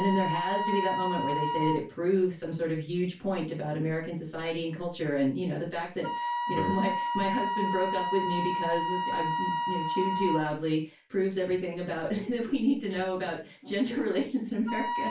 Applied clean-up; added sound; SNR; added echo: none; Wind instrument, woodwind instrument; 4 dB; reverberation time 0.2 s.